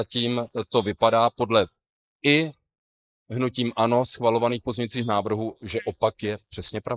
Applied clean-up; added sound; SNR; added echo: neural mask model Resemble Enhance denoiser.